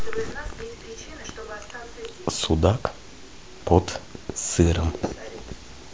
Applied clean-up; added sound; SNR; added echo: none; none; none; none.